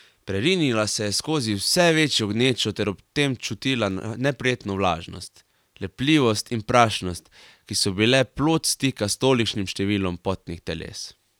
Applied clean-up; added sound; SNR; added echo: none; none; none; none.